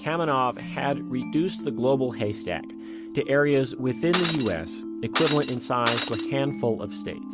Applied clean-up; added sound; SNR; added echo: none; Shatter; 4 dB; none.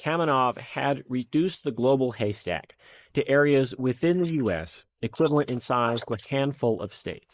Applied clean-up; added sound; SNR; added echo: neural mask model Resemble Enhance denoiser.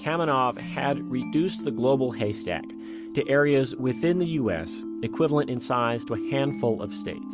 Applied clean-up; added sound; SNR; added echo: none; none; none; none.